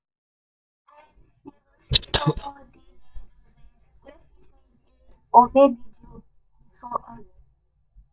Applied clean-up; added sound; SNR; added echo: neural mask model DeepFilterNet 3.